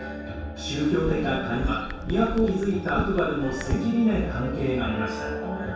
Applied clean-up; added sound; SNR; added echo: none; Chatter / Chirp, tweet / Car passing by / Typing; 8 dB; reverberation time 0.7 s.